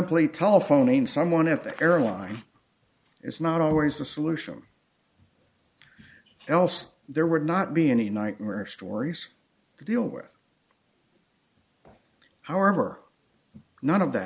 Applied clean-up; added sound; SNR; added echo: none; none; none; none.